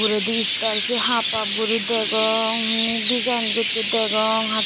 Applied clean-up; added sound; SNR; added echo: none; Chirp, tweet; -2 dB; none.